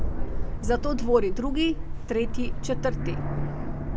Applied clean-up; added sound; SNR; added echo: none; Aircraft; -2 dB; none.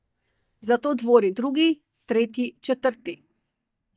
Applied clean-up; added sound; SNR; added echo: neural mask model DeepFilterNet 3.